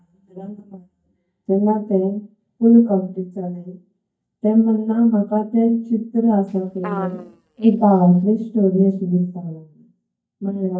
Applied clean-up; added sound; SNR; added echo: neural mask model DeepFilterNet 3.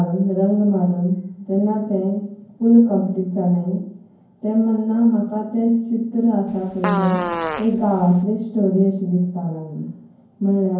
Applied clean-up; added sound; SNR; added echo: none; Fart; 6 dB; reverberation time 0.9 s.